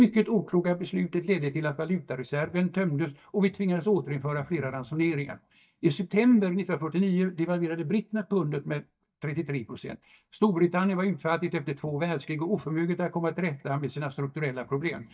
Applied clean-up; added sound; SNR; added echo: neural mask model DeepFilterNet 3.